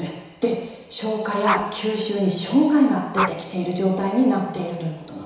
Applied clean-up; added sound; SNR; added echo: none; Dog; 10 dB; reverberation time 1.0 s.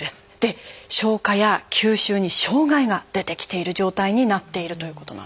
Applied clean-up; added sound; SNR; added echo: none; none; none; none.